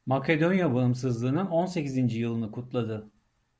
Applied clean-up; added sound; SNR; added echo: none; none; none; none.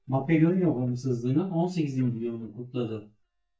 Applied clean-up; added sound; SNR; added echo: neural mask model DeepFilterNet 3.